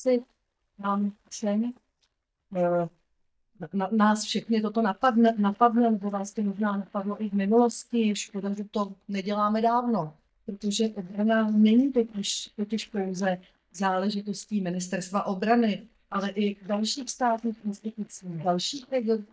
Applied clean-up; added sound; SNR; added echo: neural mask model DeepFilterNet 3.